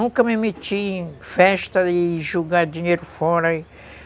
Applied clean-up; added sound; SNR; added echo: none; none; none; none.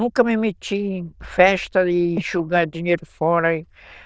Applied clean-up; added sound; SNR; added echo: neural diffusion model UNIVERSE++.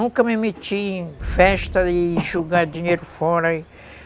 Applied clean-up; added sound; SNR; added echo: none; Cough + Explosion; 11 dB; none.